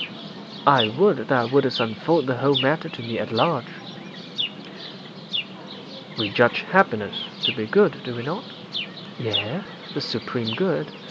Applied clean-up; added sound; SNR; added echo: none; Chirp, tweet; 9 dB; none.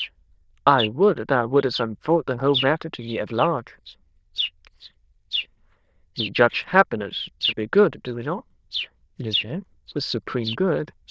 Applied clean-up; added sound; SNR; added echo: neural diffusion model UNIVERSE++.